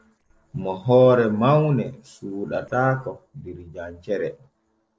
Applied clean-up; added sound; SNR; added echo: neural separator model SepFormer DNS4.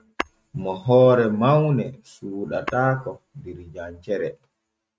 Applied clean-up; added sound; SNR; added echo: neural mask model RNNoise.